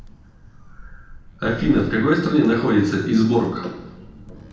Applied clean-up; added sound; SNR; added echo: none; Animal; 19 dB; reverberation time 0.8 s.